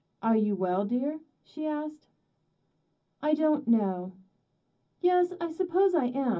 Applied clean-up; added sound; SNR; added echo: none; none; none; reverberation time 0.4 s.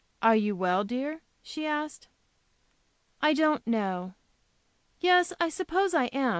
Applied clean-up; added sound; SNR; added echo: none; none; none; none.